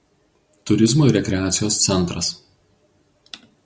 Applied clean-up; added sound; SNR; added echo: none; none; none; none.